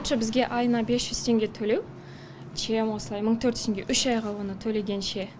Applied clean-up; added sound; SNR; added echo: none; none; none; none.